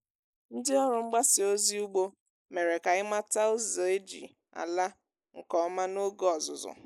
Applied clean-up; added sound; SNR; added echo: neural mask model Resemble Enhance denoiser.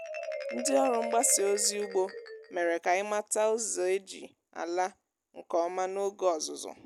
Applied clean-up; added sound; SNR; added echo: none; Marimba, xylophone; 11 dB; none.